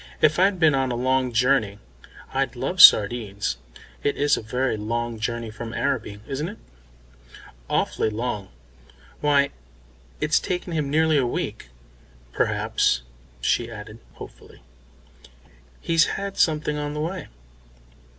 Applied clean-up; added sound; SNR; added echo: none; none; none; none.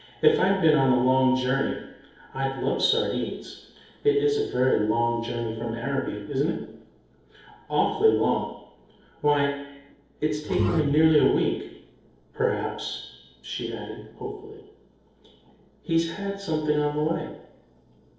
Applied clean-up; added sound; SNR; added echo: neural separator model SepFormer DNS4.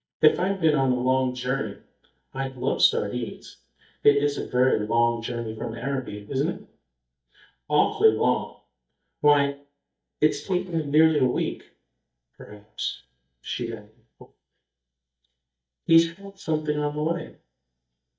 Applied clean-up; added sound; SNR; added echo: neural mask model DeepFilterNet 3.